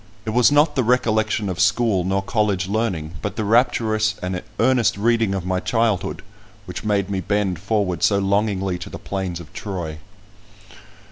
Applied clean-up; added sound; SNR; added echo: none; none; none; none.